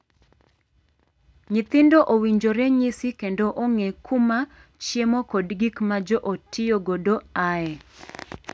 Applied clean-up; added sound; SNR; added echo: none; none; none; none.